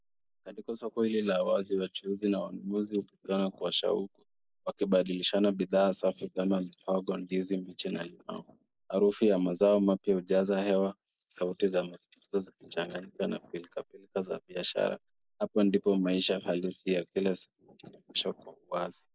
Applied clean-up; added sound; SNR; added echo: neural mask model Resemble Enhance denoiser.